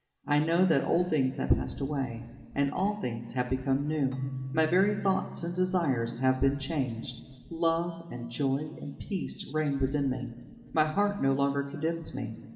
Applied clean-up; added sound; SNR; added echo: none; Keyboard (musical); 18 dB; reverberation time 2.3 s.